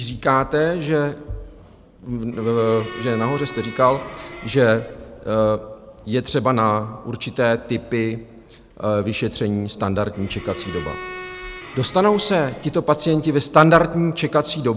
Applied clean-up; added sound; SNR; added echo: none; Bowed string instrument; 15 dB; none.